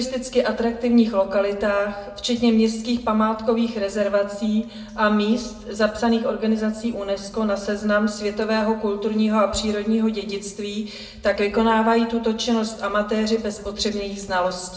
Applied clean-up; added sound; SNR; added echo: none; none; none; reverberation time 0.6 s.